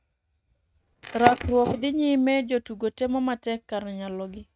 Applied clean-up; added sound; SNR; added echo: neural mask model RNNoise.